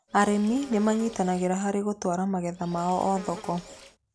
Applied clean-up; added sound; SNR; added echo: none; Insect; 18 dB; none.